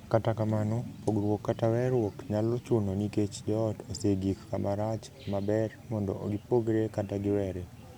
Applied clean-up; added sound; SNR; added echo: none; none; none; none.